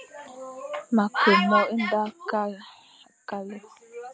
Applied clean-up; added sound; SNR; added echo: none; none; none; none.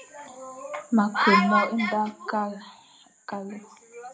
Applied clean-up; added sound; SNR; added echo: none; none; none; reverberation time 0.3 s.